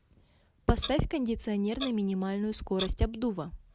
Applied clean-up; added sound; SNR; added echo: none; Clock; 15 dB; none.